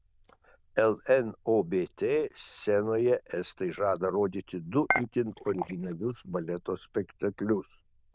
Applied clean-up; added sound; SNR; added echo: neural diffusion model UNIVERSE++.